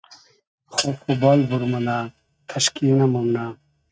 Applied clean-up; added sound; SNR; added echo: neural mask model RNNoise.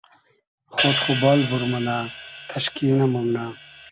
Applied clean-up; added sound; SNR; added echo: none; Hi-hat; 2 dB; none.